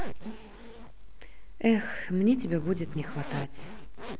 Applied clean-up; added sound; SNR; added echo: none; Zipper (clothing); 14 dB; none.